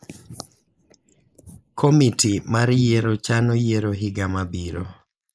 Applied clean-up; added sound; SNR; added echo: neural mask model Resemble Enhance denoiser.